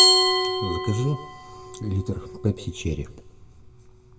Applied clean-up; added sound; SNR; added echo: none; Glass; -4 dB; reverberation time 1.0 s.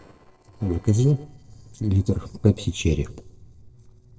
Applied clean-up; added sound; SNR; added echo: neural separator model SepFormer DNS4.